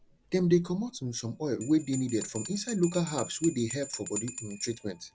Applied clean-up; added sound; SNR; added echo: none; Bell; 12 dB; none.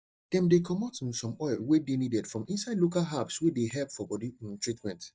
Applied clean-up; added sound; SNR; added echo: neural mask model DeepFilterNet 3.